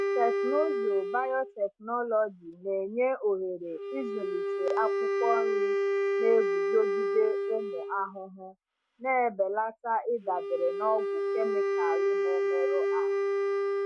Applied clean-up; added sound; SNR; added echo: neural mask model RNNoise.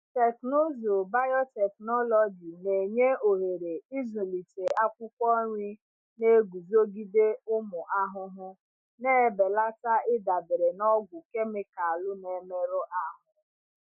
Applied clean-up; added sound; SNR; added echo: none; none; none; none.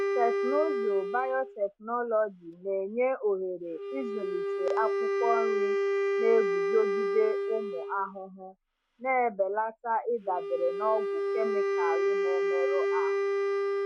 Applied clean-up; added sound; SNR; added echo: none; Wind instrument, woodwind instrument; -1 dB; none.